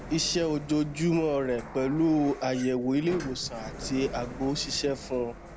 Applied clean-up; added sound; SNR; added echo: none; Sliding door; 13 dB; none.